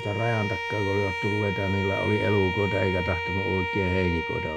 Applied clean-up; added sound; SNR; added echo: none; Bowed string instrument; 4 dB; none.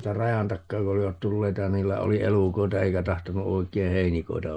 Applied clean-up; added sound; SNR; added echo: neural mask model Resemble Enhance denoiser.